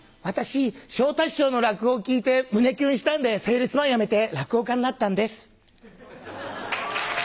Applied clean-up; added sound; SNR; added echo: none; none; none; none.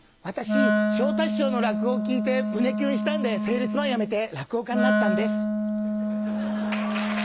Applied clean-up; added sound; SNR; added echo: none; Wind instrument, woodwind instrument; -3 dB; none.